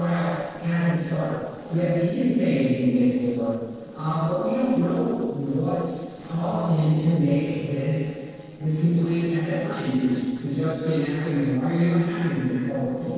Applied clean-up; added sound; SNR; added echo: neural separator model SepFormer DNS4.